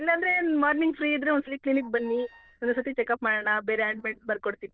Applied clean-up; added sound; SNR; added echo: neural diffusion model UNIVERSE++.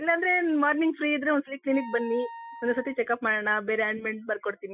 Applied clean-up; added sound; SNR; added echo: classical method Wiener filter.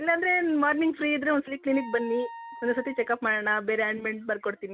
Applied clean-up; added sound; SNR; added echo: none; Wind instrument, woodwind instrument; 18 dB; none.